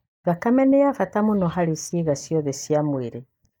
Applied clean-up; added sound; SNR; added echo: neural mask model DeepFilterNet 3.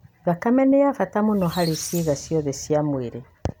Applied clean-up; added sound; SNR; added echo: none; Squeak; 18 dB; none.